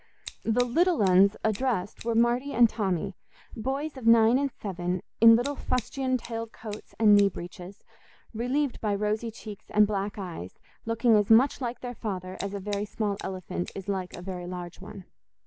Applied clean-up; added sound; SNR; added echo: none; Scissors; 20 dB; none.